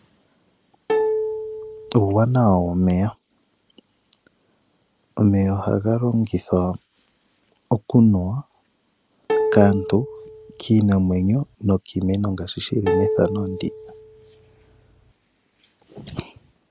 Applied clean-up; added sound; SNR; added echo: none; Plucked string instrument; 4 dB; none.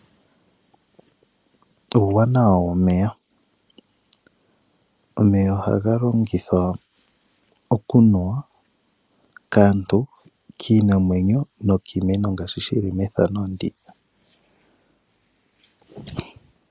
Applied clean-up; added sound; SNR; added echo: none; none; none; none.